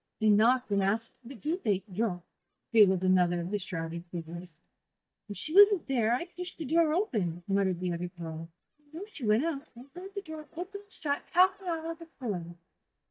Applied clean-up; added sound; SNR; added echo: neural mask model DeepFilterNet 3.